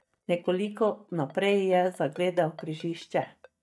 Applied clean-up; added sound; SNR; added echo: neural mask model DeepFilterNet 3.